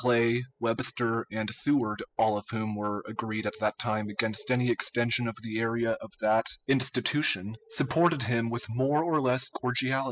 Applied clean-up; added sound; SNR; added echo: classical method spectral subtraction.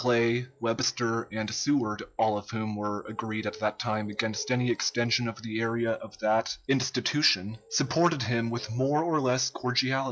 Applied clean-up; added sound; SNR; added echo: classical method log-MMSE.